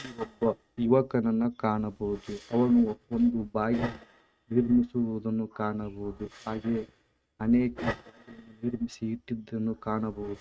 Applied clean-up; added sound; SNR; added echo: neural mask model RNNoise.